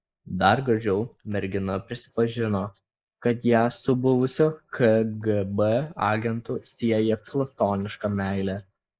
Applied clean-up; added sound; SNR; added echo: neural mask model Resemble Enhance denoiser.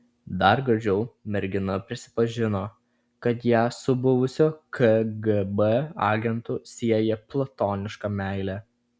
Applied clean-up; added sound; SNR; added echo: none; none; none; none.